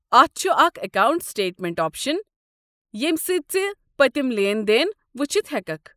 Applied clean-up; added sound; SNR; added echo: neural mask model Resemble Enhance denoiser.